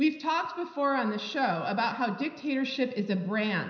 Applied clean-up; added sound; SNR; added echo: none; none; none; reverberation time 0.9 s.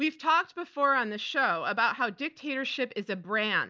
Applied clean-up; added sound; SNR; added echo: none; none; none; none.